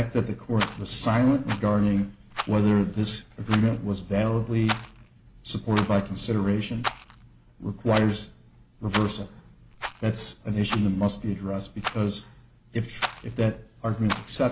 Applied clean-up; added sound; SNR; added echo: none; Rattle; 12 dB; none.